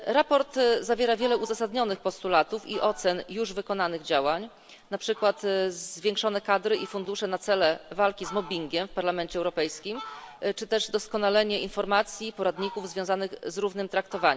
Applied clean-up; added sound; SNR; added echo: none; Fowl; 20 dB; none.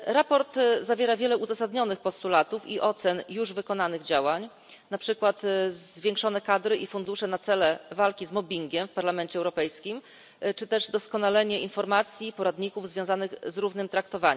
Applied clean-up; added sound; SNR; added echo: none; none; none; none.